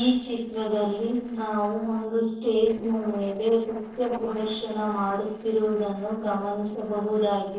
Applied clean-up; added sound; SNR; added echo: neural separator model SepFormer DNS4.